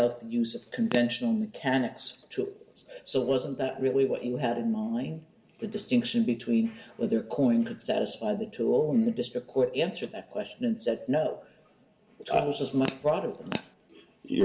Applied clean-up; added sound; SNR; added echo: none; Crack / Crackle; 10 dB; reverberation time 0.7 s.